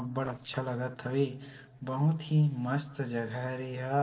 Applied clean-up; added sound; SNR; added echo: neural separator model SepFormer DNS4.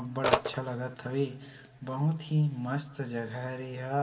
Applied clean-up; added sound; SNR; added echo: none; Telephone; 5 dB; reverberation time 1.9 s.